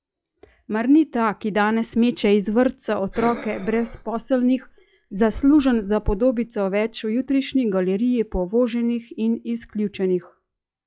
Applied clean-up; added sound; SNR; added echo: classical method log-MMSE.